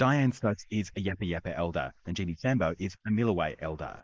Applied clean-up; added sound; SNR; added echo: neural mask model Resemble Enhance denoiser.